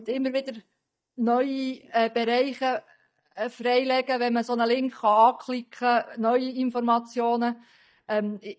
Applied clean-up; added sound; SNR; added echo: neural mask model DeepFilterNet 3.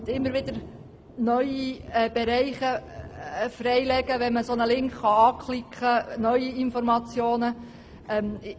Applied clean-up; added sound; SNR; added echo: none; Thunder; 18 dB; none.